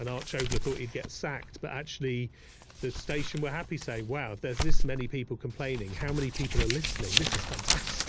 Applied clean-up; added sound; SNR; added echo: none; Crumpling, crinkling; -4 dB; none.